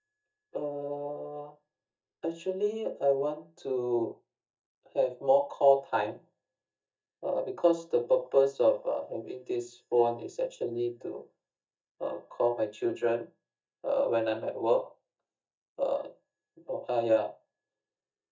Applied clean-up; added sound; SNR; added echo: neural mask model DeepFilterNet 3.